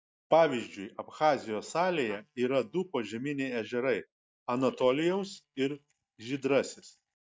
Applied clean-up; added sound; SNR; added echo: neural mask model DeepFilterNet 3.